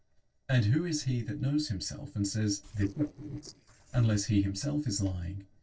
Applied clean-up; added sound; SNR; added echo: neural separator model SepFormer DNS4.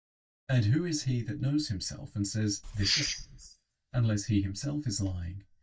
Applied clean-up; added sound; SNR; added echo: neural mask model DeepFilterNet 3.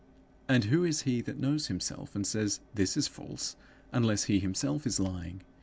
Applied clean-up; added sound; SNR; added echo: none; none; none; none.